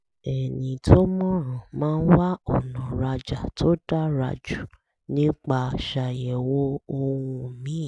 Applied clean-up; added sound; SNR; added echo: none; none; none; none.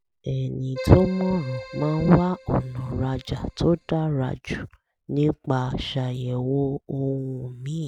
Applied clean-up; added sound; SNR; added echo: none; Keyboard (musical); 14 dB; none.